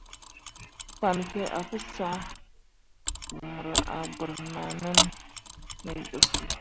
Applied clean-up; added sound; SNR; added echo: none; Mechanisms; -3 dB; none.